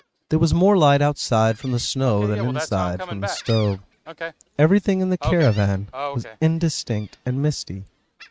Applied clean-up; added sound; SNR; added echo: neural mask model RNNoise.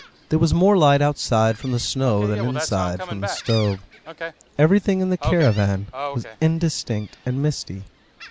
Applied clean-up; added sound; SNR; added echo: none; Gull, seagull; 14 dB; none.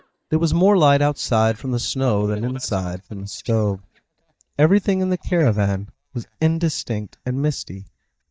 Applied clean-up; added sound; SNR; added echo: neural mask model DeepFilterNet 3.